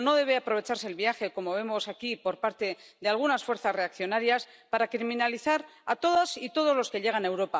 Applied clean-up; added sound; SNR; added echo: none; none; none; none.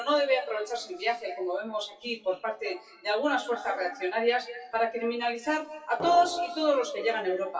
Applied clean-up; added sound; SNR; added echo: classical method WPE with log-MMSE.